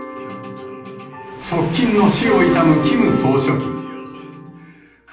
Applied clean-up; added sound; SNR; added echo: none; Waves, surf; 17 dB; reverberation time 0.6 s.